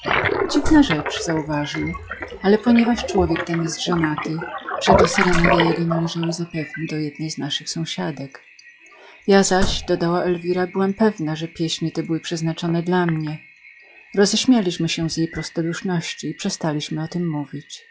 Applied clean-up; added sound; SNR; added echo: classical method log-MMSE.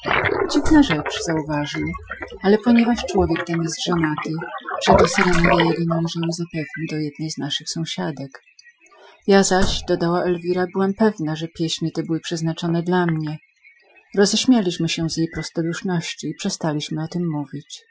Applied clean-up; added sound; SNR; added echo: classical method Wiener filter.